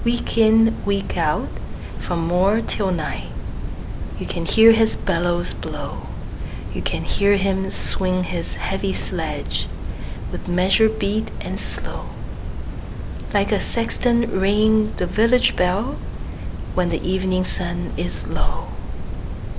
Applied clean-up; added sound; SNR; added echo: none; none; none; none.